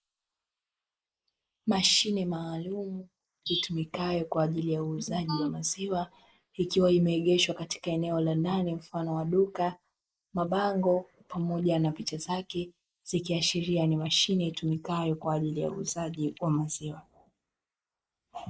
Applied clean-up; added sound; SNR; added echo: neural mask model Resemble Enhance denoiser.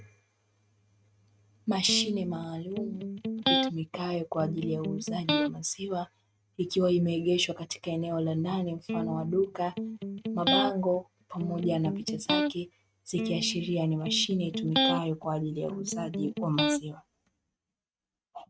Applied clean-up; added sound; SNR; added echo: neural mask model RNNoise.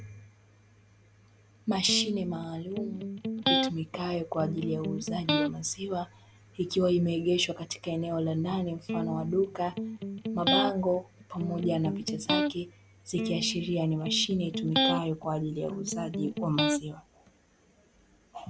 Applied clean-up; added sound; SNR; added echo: none; Electric guitar; 0 dB; none.